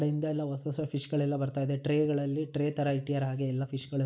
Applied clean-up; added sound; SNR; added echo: none; none; none; none.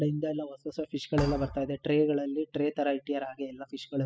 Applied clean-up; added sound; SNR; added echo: classical method spectral subtraction.